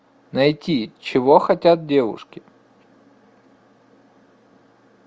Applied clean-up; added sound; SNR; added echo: none; none; none; none.